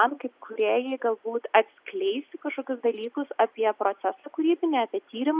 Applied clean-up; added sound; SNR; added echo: none; none; none; none.